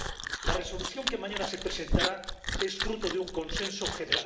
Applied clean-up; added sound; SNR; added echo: none; Chewing, mastication; -2 dB; reverberation time 1.0 s.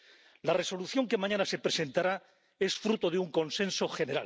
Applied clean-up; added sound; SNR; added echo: none; none; none; none.